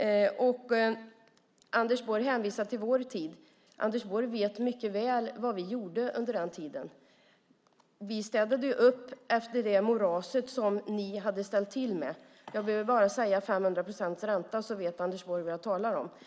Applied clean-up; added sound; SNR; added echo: none; none; none; none.